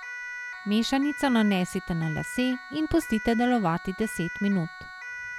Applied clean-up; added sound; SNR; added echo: none; Siren; 11 dB; none.